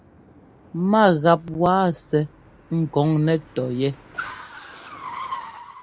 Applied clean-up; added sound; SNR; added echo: none; Car; 16 dB; none.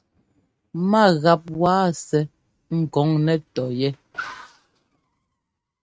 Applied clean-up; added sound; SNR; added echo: neural mask model RNNoise.